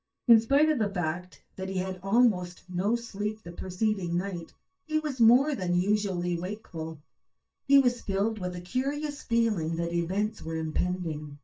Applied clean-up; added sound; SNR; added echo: neural mask model DeepFilterNet 3.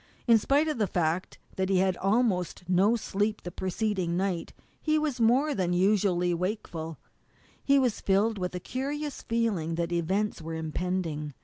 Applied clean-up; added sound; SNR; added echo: none; none; none; none.